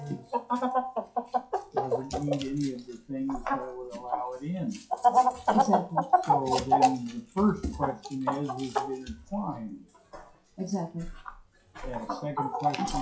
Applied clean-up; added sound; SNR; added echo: classical method WPE with log-MMSE.